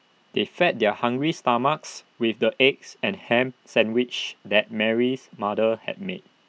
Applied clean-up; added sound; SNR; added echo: none; none; none; none.